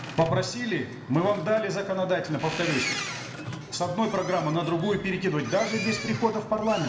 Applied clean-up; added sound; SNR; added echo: none; Boat, Water vehicle; 9 dB; reverberation time 0.8 s.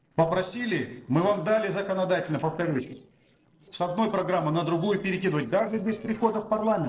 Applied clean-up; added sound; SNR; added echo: neural separator model SepFormer DNS4.